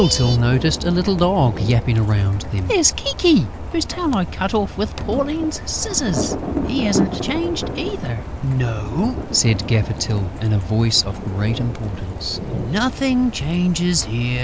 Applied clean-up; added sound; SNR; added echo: none; Thunder + Rain; 7 dB; none.